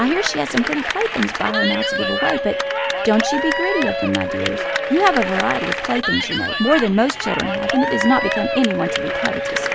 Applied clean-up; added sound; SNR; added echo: none; Cheering / Clapping + Wind instrument, woodwind instrument; 1 dB; none.